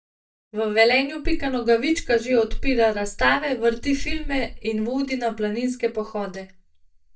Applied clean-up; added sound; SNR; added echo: neural mask model DeepFilterNet 3.